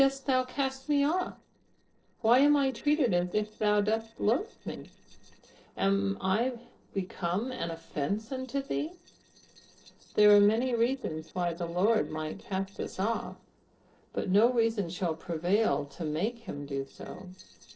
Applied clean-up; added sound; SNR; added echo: neural separator model SepFormer DNS4.